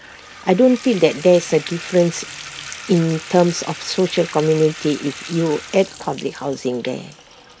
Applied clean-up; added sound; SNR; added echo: none; Bathtub (filling or washing) / Water tap, faucet; 16 dB; none.